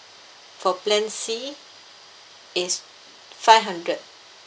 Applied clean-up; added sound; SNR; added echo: none; none; none; none.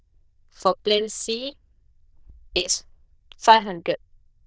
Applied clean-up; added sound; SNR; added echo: neural diffusion model UNIVERSE++.